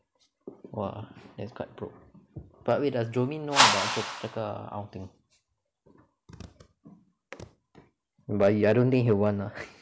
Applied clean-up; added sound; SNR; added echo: none; Whoosh, swoosh, swish; -5 dB; none.